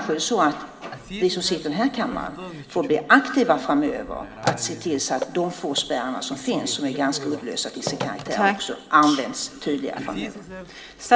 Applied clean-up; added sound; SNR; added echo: none; Telephone; 14 dB; reverberation time 2.8 s.